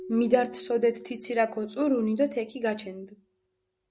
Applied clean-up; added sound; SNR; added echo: none; Keyboard (musical); 19 dB; none.